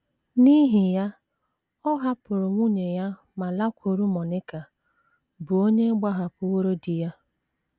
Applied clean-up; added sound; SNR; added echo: none; none; none; none.